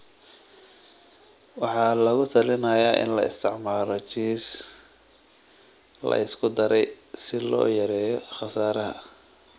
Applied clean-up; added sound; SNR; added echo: none; none; none; none.